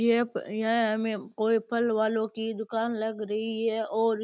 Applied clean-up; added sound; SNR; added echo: none; none; none; none.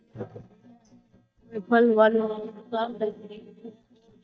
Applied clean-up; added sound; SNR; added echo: neural mask model DeepFilterNet 3.